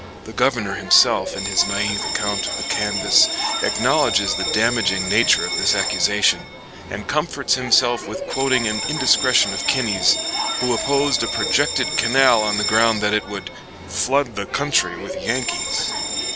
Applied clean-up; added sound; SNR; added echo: none; Bell; 4 dB; none.